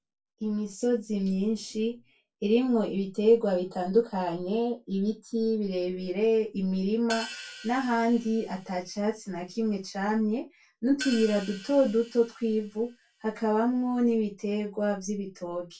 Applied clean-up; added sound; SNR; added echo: none; Hi-hat; 17 dB; reverberation time 0.2 s.